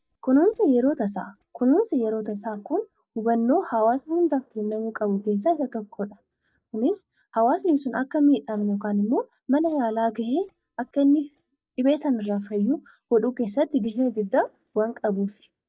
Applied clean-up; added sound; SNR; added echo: neural mask model DeepFilterNet 3.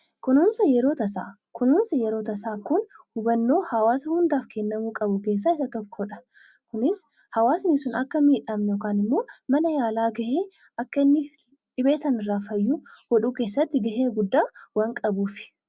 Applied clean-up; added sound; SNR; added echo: none; none; none; none.